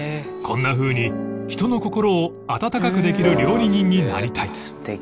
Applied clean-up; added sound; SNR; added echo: none; none; none; none.